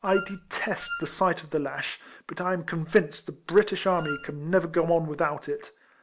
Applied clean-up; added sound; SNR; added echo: none; Wind instrument, woodwind instrument; 12 dB; none.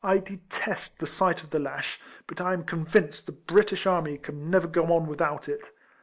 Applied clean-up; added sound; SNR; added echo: neural mask model Resemble Enhance denoiser.